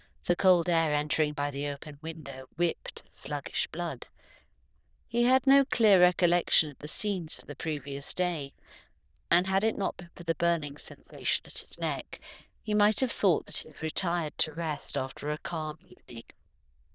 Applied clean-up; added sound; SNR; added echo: neural diffusion model UNIVERSE++.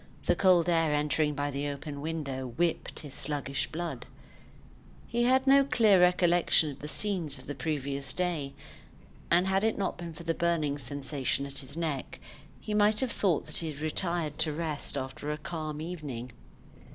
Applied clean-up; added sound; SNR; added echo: none; Train; 18 dB; none.